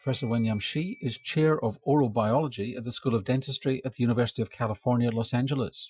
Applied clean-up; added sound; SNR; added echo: classical method Wiener filter.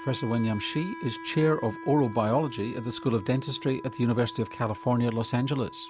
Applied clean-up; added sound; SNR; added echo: none; Wind instrument, woodwind instrument; 14 dB; none.